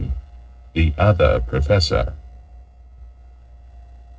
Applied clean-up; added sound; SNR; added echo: neural separator model SepFormer DNS4.